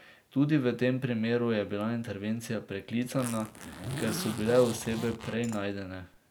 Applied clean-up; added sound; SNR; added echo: none; Zipper (clothing); 10 dB; none.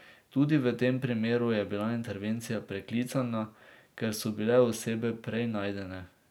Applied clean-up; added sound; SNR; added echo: none; none; none; none.